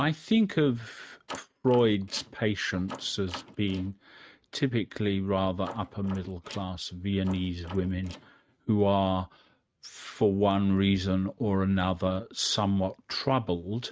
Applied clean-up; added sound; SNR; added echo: neural mask model RNNoise.